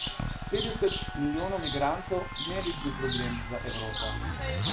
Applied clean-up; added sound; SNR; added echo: none; Chirp, tweet + Zipper (clothing); 0 dB; none.